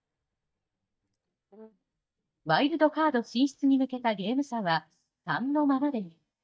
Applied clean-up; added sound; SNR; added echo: neural mask model DeepFilterNet 3.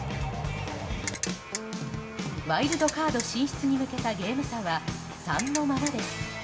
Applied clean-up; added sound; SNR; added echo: none; Ratchet, pawl; 7 dB; reverberation time 1.2 s.